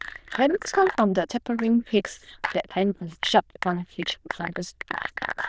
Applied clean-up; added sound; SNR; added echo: neural diffusion model UNIVERSE++.